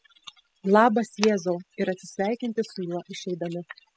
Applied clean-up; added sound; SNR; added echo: classical method spectral subtraction.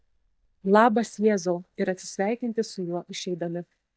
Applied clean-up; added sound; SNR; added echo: neural mask model DeepFilterNet 3.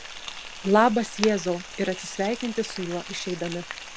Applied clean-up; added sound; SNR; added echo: none; Frying (food); 11 dB; none.